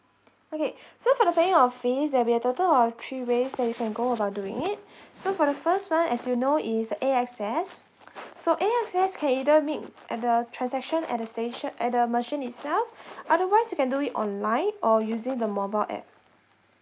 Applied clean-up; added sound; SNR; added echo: none; none; none; none.